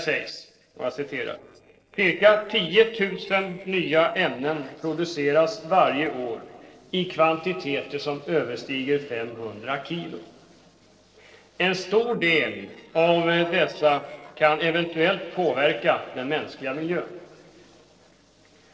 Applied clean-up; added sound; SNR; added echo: neural separator model SepFormer DNS4.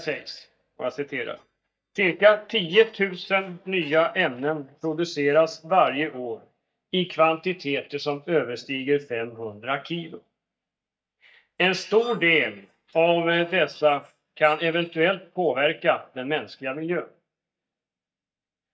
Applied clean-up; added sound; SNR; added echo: neural mask model DeepFilterNet 3.